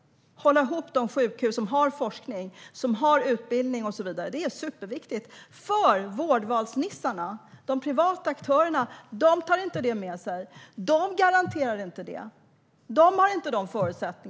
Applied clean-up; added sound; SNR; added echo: none; none; none; none.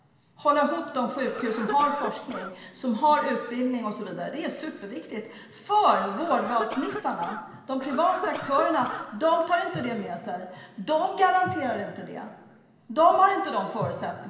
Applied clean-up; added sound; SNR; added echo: none; Cough; 11 dB; reverberation time 1.4 s.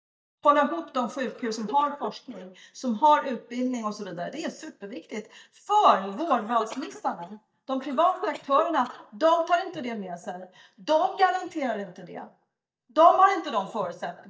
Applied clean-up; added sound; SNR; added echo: neural mask model DeepFilterNet 3.